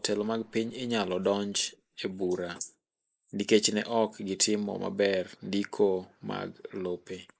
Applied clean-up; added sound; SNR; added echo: neural mask model Resemble Enhance denoiser.